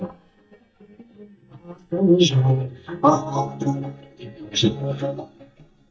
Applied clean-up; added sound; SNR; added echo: neural mask model DeepFilterNet 3.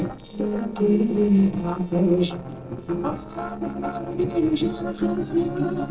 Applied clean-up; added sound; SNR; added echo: neural separator model SepFormer DNS4.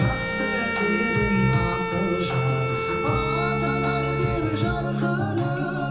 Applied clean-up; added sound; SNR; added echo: none; Bowed string instrument; 4 dB; reverberation time 1.2 s.